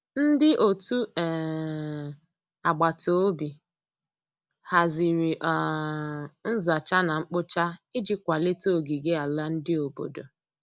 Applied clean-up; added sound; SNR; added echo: none; none; none; none.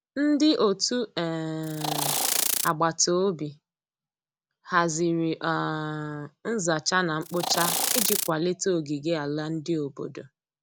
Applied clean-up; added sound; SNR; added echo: none; Insect; -1 dB; none.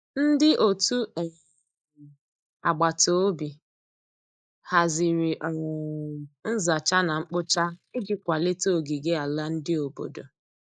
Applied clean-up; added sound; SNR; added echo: neural mask model Resemble Enhance denoiser.